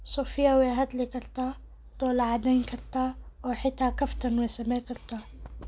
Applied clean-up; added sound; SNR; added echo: none; none; none; none.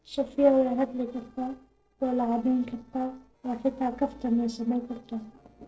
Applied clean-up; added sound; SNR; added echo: neural separator model SepFormer DNS4.